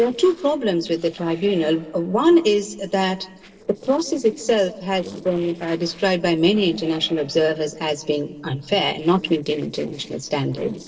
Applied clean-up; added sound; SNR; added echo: neural separator model SepFormer DNS4.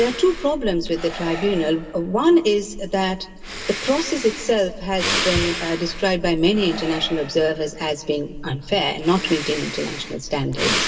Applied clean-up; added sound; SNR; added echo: none; Breathing; 8 dB; reverberation time 2.9 s.